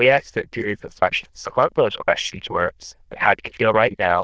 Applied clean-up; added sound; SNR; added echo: neural diffusion model UNIVERSE++.